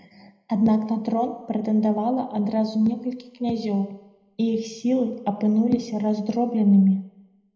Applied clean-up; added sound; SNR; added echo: none; none; none; reverberation time 0.8 s.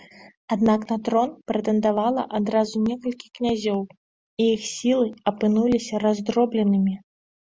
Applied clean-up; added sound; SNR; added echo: none; none; none; none.